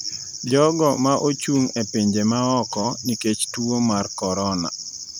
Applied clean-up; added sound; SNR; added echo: none; none; none; none.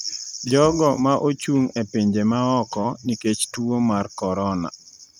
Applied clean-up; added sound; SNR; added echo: neural mask model RNNoise.